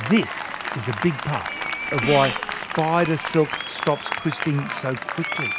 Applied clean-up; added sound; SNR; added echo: none; Gong + Applause; 5 dB; none.